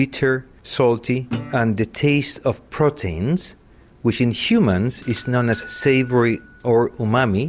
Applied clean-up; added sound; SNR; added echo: none; Guitar + Doorbell; 19 dB; none.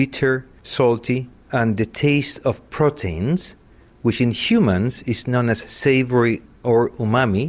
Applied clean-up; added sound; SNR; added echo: none; none; none; none.